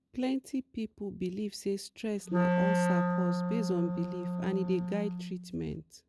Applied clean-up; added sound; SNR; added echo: none; Wind instrument, woodwind instrument; -4 dB; none.